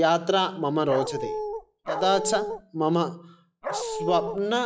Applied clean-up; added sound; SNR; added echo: classical method log-MMSE.